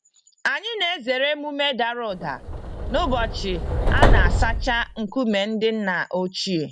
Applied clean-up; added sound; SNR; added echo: none; Subway, metro, underground; -4 dB; none.